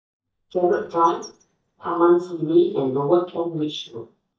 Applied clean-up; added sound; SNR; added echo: neural mask model DeepFilterNet 3.